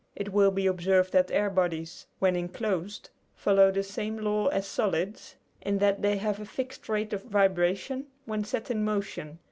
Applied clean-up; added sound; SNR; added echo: none; none; none; none.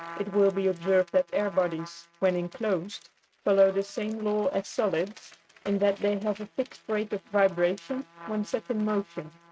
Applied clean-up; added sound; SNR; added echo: neural mask model RNNoise.